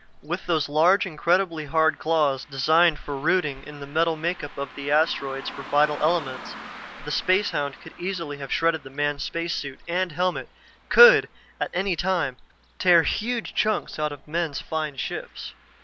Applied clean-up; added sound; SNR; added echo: none; Car passing by; 20 dB; none.